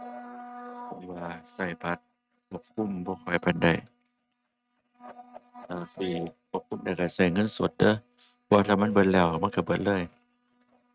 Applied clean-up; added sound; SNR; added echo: neural mask model RNNoise.